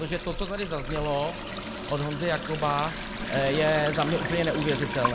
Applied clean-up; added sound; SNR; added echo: none; Sink (filling or washing) / Water tap, faucet; 4 dB; none.